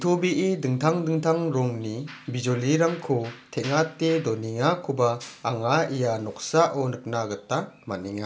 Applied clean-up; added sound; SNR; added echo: none; none; none; none.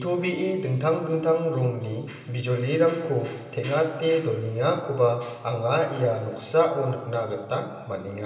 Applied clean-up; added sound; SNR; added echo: none; none; none; reverberation time 2.1 s.